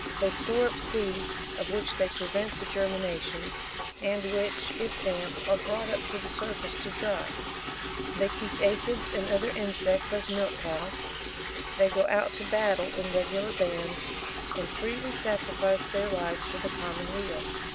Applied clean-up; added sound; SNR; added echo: none; Liquid; 4 dB; none.